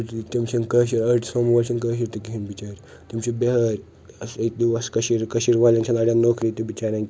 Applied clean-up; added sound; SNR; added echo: none; none; none; none.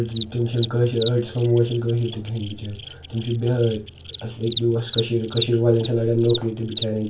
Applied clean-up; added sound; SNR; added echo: none; Cricket; 9 dB; reverberation time 0.3 s.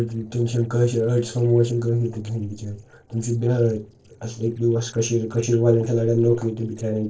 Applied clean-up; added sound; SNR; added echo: neural separator model SepFormer DNS4.